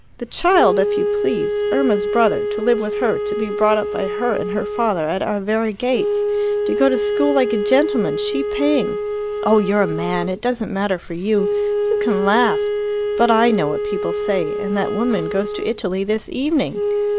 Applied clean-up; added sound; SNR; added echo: none; Wind instrument, woodwind instrument; 2 dB; none.